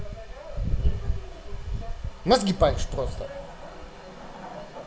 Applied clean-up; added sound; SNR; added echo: none; Wood; 20 dB; reverberation time 0.9 s.